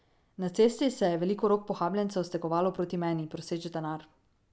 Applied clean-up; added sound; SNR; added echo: none; none; none; none.